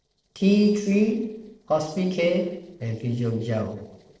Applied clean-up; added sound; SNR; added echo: neural separator model SepFormer DNS4.